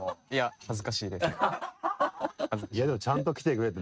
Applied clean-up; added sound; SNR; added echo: neural mask model RNNoise.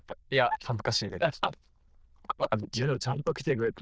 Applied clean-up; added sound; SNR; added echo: neural diffusion model UNIVERSE++.